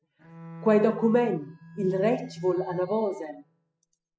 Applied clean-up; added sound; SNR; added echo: classical method spectral subtraction.